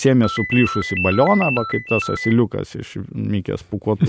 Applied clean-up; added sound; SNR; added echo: neural mask model RNNoise.